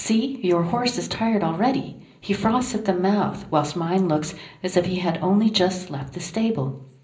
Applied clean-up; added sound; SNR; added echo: none; none; none; reverberation time 0.5 s.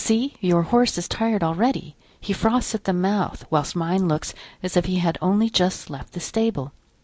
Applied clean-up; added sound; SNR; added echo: none; none; none; none.